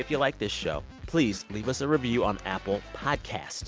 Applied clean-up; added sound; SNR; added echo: none; none; none; none.